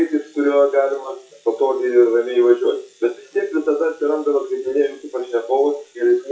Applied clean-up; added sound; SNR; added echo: classical method WPE with log-MMSE.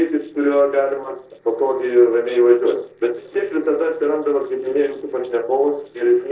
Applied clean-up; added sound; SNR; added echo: neural separator model SepFormer DNS4.